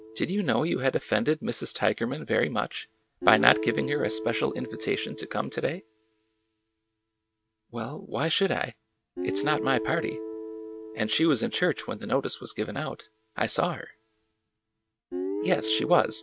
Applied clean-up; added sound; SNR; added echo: neural mask model RNNoise.